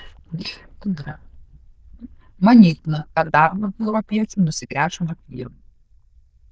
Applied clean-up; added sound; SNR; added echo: neural diffusion model UNIVERSE++.